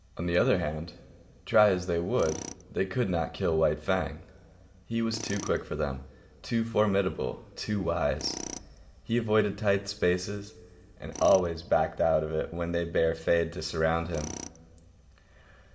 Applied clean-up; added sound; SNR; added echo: none; Tools; 19 dB; reverberation time 2.1 s.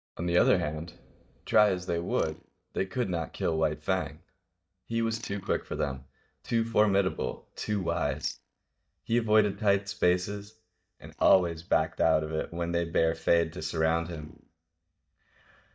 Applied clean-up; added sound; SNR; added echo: neural mask model DeepFilterNet 3.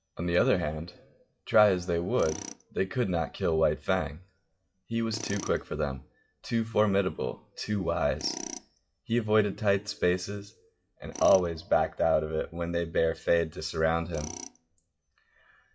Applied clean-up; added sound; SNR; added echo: classical method WPE with log-MMSE.